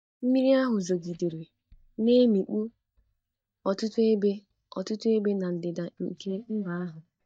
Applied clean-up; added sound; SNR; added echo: neural mask model DeepFilterNet 3.